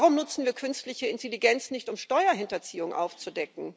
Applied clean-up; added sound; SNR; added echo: none; none; none; none.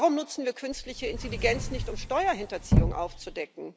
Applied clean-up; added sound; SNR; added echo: none; Sliding door / Slam / Wood; -1 dB; none.